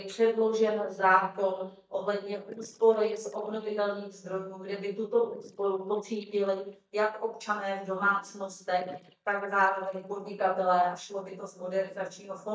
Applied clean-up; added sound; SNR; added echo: neural mask model DeepFilterNet 3.